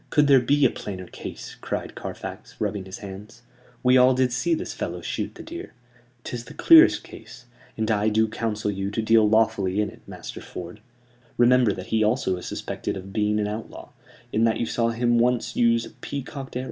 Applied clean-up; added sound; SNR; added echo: none; none; none; none.